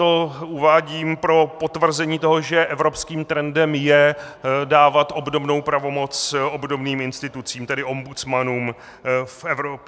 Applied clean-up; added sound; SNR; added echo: none; none; none; none.